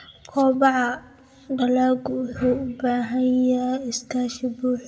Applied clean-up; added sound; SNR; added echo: none; none; none; reverberation time 0.6 s.